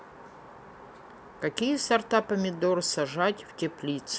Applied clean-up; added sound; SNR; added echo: none; none; none; none.